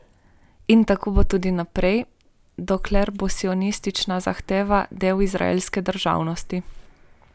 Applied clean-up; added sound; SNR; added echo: none; none; none; none.